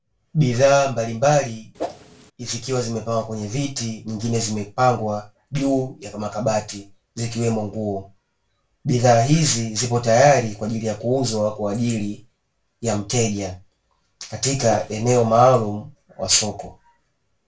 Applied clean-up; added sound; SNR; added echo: none; Whoosh, swoosh, swish; 11 dB; reverberation time 0.2 s.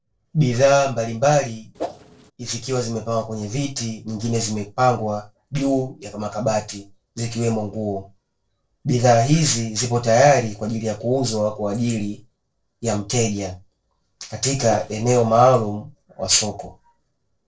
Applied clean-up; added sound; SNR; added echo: neural separator model SepFormer DNS4.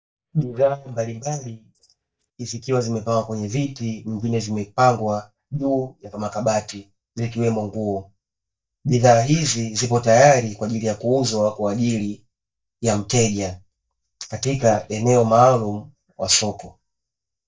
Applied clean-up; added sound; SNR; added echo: neural mask model DeepFilterNet 3.